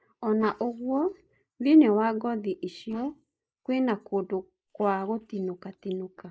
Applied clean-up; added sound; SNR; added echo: neural mask model Resemble Enhance denoiser.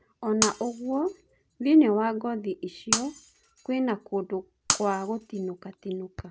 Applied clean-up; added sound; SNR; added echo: none; Shatter; 6 dB; none.